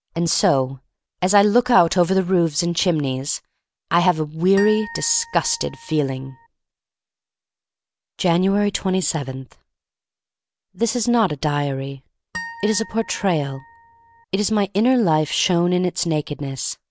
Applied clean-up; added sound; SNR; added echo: none; Harp; 15 dB; none.